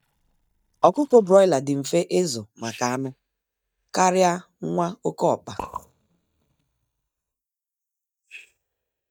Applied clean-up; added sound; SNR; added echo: neural mask model DeepFilterNet 3.